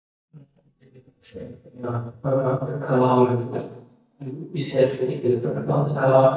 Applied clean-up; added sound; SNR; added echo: neural mask model DeepFilterNet 3.